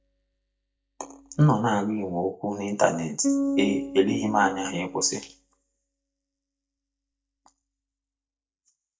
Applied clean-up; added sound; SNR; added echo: neural mask model DeepFilterNet 3.